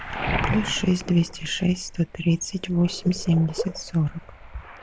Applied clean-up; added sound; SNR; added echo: none; Waves, surf; 8 dB; none.